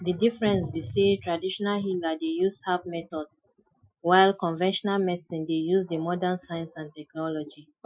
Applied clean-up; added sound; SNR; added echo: classical method Wiener filter.